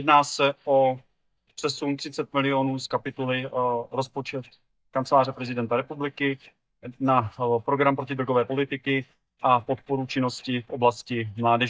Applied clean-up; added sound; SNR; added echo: neural mask model DeepFilterNet 3.